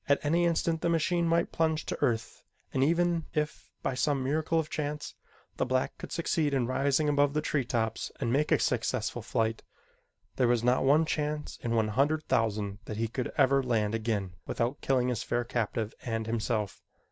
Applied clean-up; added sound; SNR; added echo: none; none; none; none.